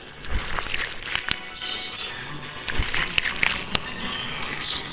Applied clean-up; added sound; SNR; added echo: neural separator model SepFormer WHAMR!.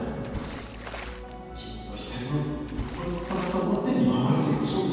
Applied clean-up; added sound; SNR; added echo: none; Water / Splash, splatter; 13 dB; reverberation time 2.1 s.